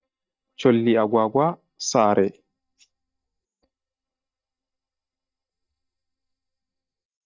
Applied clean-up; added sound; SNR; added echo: neural mask model DeepFilterNet 3.